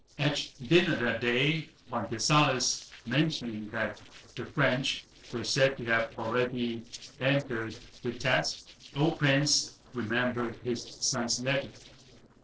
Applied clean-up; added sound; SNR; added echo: neural separator model SepFormer DNS4.